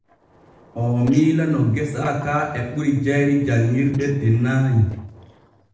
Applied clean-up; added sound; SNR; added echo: neural separator model SepFormer DNS4.